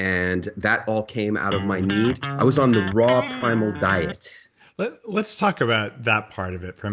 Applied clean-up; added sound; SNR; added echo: none; Electric guitar; 7 dB; none.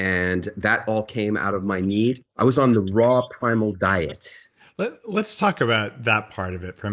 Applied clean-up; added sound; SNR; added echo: neural mask model Resemble Enhance denoiser.